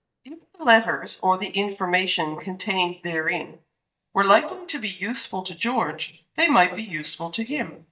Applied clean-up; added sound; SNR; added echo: neural mask model DeepFilterNet 3.